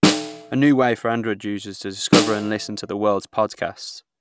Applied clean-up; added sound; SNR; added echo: none; Snare drum; 2 dB; none.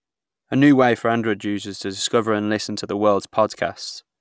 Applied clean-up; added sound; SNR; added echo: none; none; none; none.